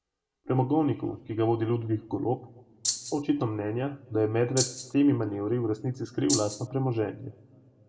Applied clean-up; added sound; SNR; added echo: none; Rattle (instrument); 3 dB; reverberation time 1.0 s.